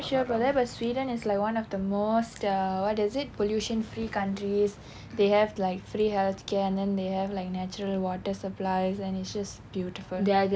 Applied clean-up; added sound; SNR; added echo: none; none; none; none.